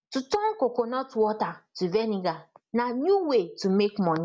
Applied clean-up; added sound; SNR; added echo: none; none; none; none.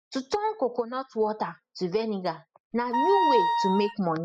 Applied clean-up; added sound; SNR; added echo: classical method spectral subtraction.